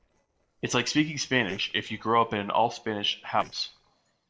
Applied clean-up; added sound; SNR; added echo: neural separator model SepFormer DNS4.